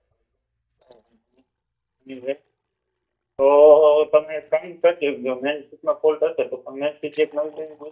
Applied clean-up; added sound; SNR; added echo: neural mask model DeepFilterNet 3.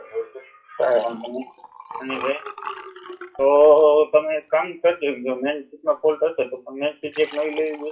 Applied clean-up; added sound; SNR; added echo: classical method WPE with log-MMSE.